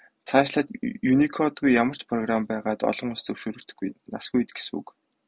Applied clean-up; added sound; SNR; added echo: none; none; none; none.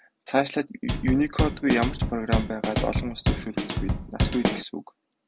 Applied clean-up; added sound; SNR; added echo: none; Drum kit; -1 dB; none.